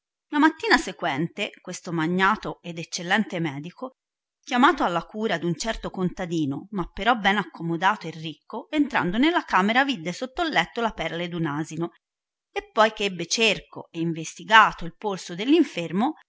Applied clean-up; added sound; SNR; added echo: none; none; none; none.